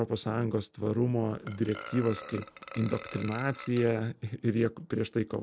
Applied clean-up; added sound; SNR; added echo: none; Burping, eructation; 14 dB; none.